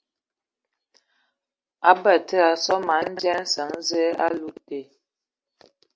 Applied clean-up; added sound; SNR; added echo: none; none; none; none.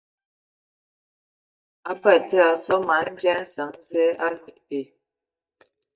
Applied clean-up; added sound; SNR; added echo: neural mask model DeepFilterNet 3.